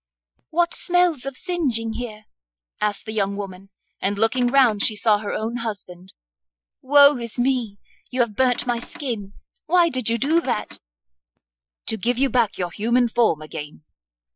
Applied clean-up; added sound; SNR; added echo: classical method Wiener filter.